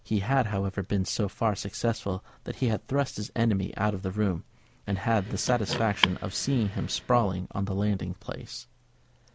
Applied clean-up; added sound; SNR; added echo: none; Car; 6 dB; none.